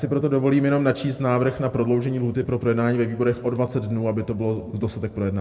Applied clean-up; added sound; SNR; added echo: none; none; none; reverberation time 1.0 s.